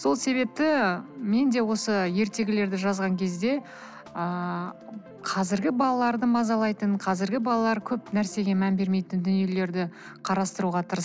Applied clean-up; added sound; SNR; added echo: none; none; none; none.